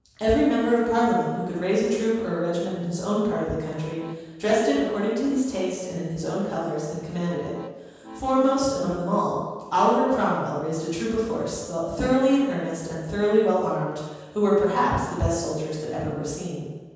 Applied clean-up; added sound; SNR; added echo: none; Accordion; 17 dB; reverberation time 1.2 s.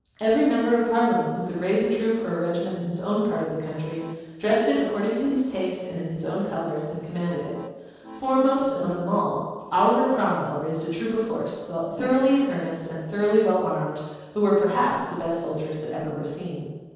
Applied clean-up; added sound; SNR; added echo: neural separator model SepFormer DNS4.